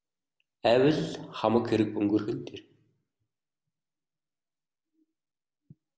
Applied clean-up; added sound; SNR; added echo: none; none; none; none.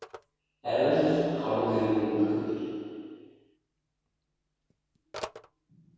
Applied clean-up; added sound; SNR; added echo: none; Telephone; 20 dB; reverberation time 2.2 s.